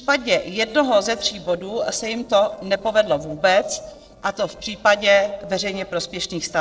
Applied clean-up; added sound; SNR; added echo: neural separator model SepFormer DNS4.